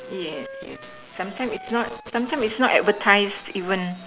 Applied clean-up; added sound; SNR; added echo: none; Wind instrument, woodwind instrument; 18 dB; none.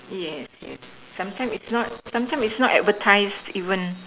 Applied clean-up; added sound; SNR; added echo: none; none; none; none.